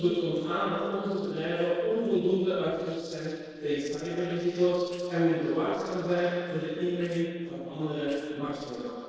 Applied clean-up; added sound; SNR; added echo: neural separator model SepFormer DNS4.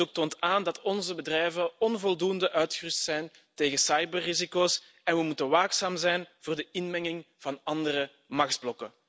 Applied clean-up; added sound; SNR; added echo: none; none; none; none.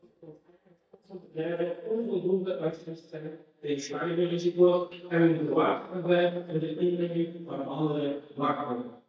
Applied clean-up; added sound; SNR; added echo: neural mask model DeepFilterNet 3.